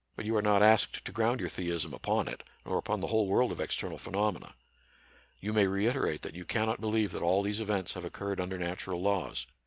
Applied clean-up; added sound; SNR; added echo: none; none; none; none.